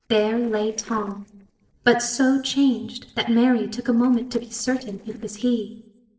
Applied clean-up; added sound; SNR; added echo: neural separator model SepFormer DNS4.